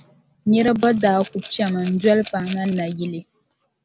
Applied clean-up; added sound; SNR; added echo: none; Rattle / Glass; 14 dB; none.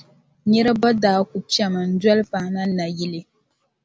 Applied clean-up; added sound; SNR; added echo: none; none; none; none.